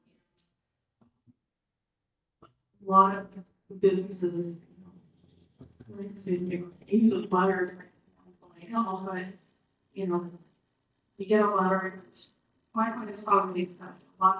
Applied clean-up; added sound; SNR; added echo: neural mask model DeepFilterNet 3.